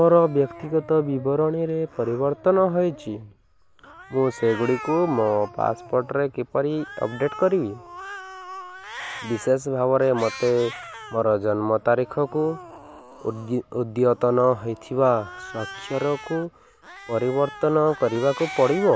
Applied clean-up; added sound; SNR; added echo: none; Cat; 17 dB; none.